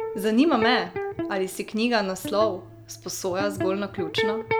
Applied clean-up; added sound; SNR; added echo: none; Electric guitar; 5 dB; none.